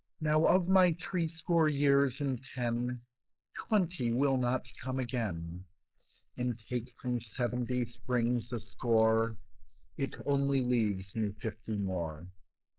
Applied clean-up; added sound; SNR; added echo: neural mask model Resemble Enhance denoiser.